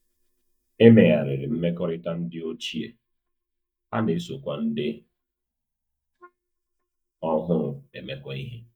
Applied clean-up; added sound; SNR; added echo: neural mask model DeepFilterNet 3.